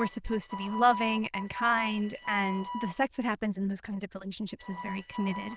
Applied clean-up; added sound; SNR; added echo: neural diffusion model UNIVERSE++.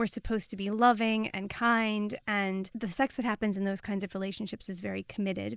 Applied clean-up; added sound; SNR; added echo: neural mask model Resemble Enhance denoiser.